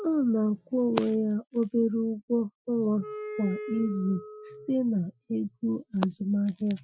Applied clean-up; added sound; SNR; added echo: classical method Wiener filter.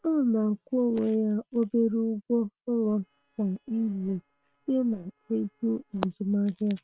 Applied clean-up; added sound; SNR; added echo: neural separator model SepFormer WHAM!.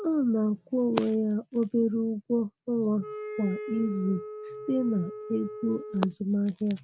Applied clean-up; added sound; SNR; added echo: none; Wind instrument, woodwind instrument; 11 dB; none.